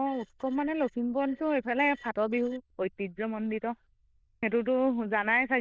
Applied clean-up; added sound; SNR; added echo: neural diffusion model UNIVERSE++.